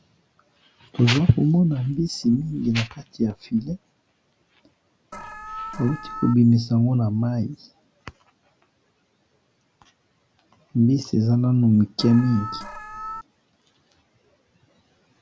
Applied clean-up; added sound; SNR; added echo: none; Alarm; 11 dB; none.